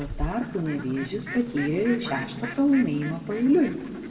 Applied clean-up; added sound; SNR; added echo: none; Fowl; 12 dB; reverberation time 1.7 s.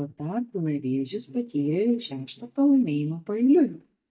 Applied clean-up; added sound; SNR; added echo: neural mask model DeepFilterNet 3.